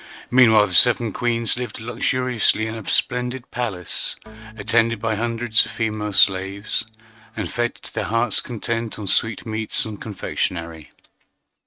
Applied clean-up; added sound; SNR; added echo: neural mask model RNNoise.